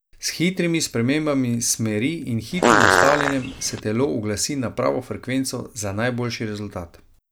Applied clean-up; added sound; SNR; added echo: none; Fart; -5 dB; none.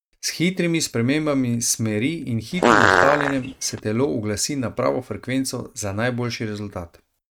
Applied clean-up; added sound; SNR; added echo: neural mask model RNNoise.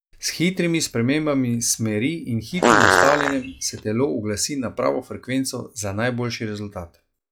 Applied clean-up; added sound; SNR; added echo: classical method log-MMSE.